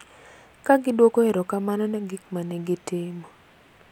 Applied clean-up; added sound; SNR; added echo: none; none; none; none.